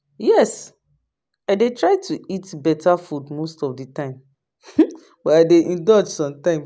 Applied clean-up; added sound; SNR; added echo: none; none; none; none.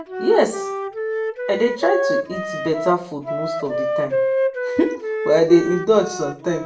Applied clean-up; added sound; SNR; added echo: none; Wind instrument, woodwind instrument; 3 dB; reverberation time 0.3 s.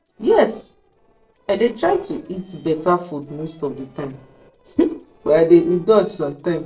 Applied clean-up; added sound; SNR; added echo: neural separator model SepFormer DNS4.